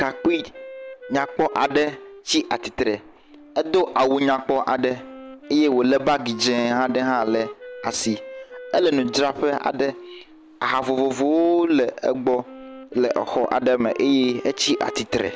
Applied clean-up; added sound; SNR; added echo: none; Wind instrument, woodwind instrument; 17 dB; none.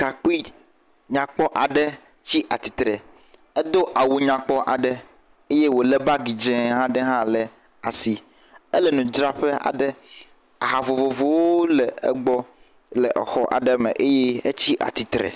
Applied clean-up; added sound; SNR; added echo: none; none; none; none.